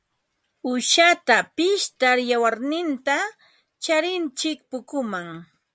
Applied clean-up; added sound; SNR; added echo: none; none; none; none.